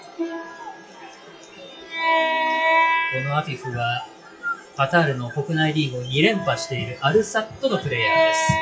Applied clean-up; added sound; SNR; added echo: classical method WPE with log-MMSE.